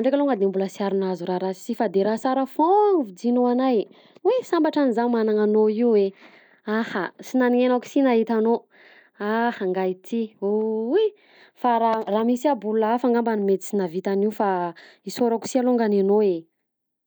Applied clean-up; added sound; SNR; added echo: none; none; none; none.